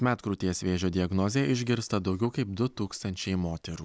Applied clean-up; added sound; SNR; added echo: none; none; none; none.